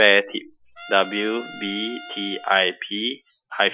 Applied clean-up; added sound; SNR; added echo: classical method Wiener filter.